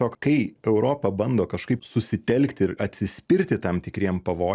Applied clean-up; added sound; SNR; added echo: none; none; none; none.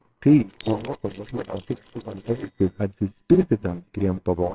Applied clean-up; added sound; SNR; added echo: neural separator model SepFormer WHAMR!.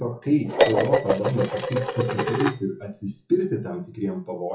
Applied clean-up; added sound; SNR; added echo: classical method WPE with log-MMSE.